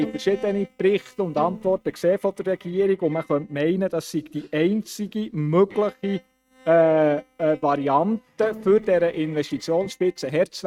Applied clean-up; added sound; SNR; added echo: neural mask model RNNoise.